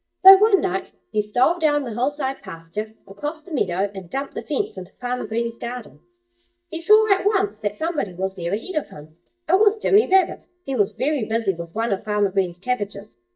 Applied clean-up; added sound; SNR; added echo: neural mask model DeepFilterNet 3.